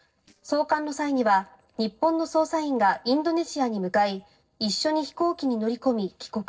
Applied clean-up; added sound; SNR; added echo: neural separator model SepFormer DNS4.